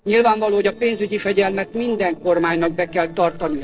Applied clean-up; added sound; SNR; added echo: neural separator model SepFormer DNS4.